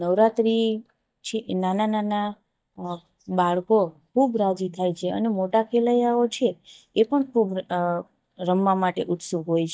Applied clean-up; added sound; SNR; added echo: neural mask model DeepFilterNet 3.